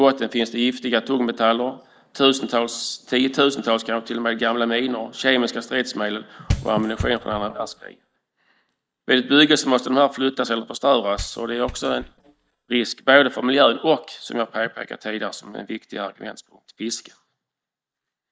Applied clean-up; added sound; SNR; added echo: neural mask model DeepFilterNet 3.